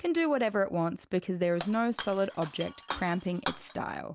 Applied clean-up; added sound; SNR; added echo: none; Shatter; 8 dB; none.